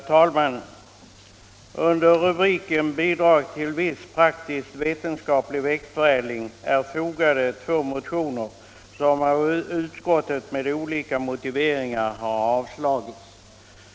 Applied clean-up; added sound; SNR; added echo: none; none; none; none.